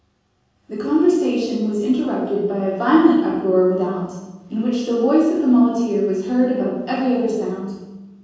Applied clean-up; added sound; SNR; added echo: none; none; none; reverberation time 1.3 s.